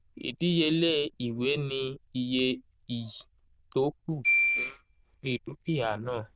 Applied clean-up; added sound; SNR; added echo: neural diffusion model UNIVERSE++.